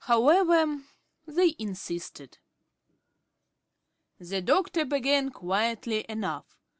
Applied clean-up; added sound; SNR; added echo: none; none; none; none.